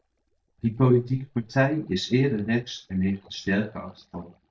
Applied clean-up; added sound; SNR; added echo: neural mask model DeepFilterNet 3.